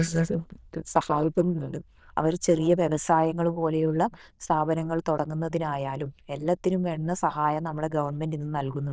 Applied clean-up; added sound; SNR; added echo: neural diffusion model UNIVERSE++.